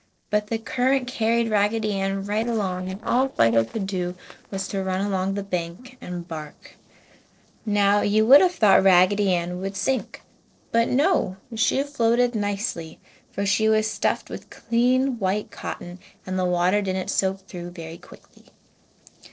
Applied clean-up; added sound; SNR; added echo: neural separator model SepFormer DNS4.